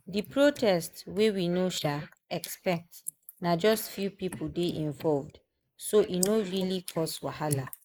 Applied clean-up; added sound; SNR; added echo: neural mask model Resemble Enhance denoiser.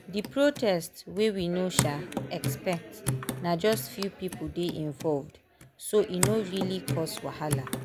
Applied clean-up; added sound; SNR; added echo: none; Hands / Wood; 5 dB; none.